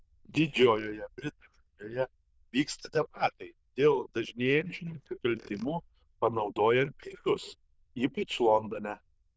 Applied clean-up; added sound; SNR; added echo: neural diffusion model UNIVERSE++.